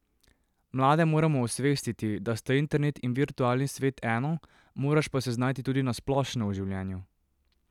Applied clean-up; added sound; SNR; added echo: none; none; none; none.